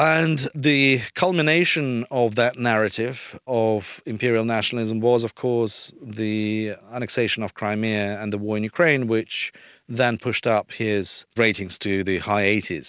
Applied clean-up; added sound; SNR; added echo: none; none; none; none.